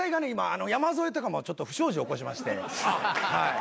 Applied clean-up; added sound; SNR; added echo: none; none; none; none.